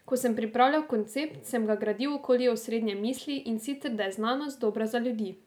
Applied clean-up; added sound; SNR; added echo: none; none; none; none.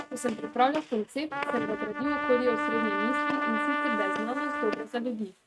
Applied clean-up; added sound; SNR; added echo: neural mask model RNNoise.